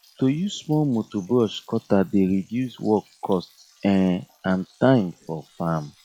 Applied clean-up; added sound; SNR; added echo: classical method log-MMSE.